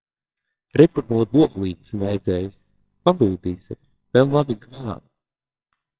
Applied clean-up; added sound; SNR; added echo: neural separator model SepFormer WHAMR!.